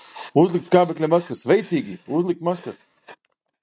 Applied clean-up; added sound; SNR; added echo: neural mask model RNNoise.